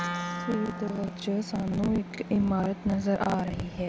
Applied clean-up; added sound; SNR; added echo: none; Wind instrument, woodwind instrument; 10 dB; none.